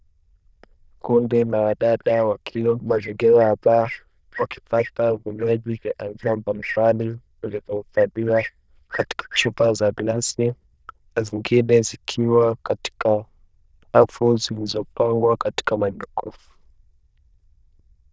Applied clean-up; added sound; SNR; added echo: neural diffusion model UNIVERSE++.